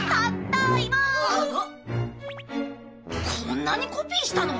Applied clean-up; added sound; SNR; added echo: none; none; none; none.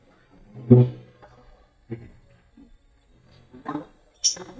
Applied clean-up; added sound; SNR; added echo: neural mask model DeepFilterNet 3.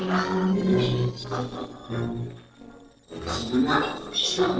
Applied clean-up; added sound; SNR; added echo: neural separator model SepFormer DNS4.